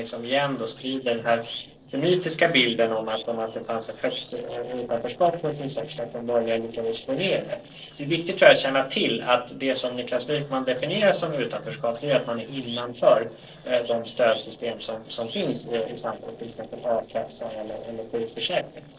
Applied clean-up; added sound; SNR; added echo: neural separator model SepFormer DNS4.